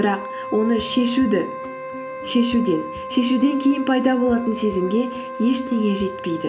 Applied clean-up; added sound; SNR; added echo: none; Wind instrument, woodwind instrument; 11 dB; none.